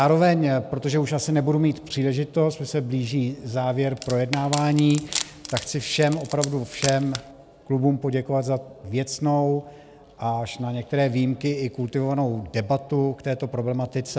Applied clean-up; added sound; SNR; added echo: none; Wood; 10 dB; none.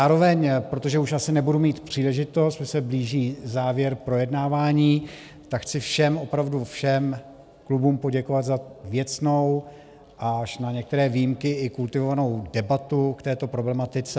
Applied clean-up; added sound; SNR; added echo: none; none; none; none.